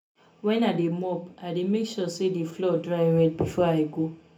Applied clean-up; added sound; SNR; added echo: none; none; none; reverberation time 0.3 s.